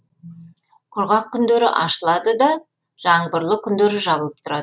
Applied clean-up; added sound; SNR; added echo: none; none; none; none.